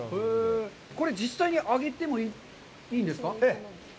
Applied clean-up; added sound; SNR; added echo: none; none; none; none.